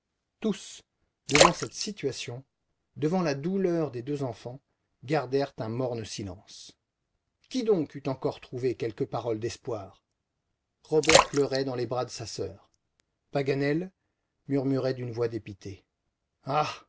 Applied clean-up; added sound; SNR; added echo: none; Splash, splatter; -3 dB; none.